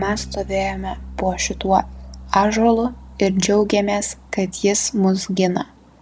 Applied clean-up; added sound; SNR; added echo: none; Bass guitar; 17 dB; none.